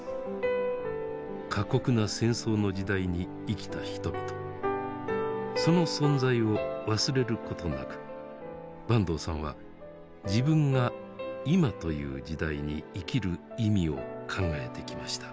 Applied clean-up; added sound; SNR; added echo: none; none; none; none.